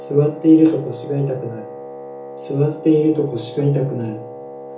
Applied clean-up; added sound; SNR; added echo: none; Wind instrument, woodwind instrument; 14 dB; reverberation time 0.7 s.